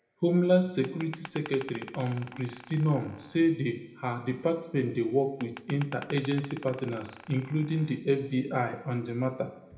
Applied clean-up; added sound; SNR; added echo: none; Glass; 18 dB; reverberation time 0.7 s.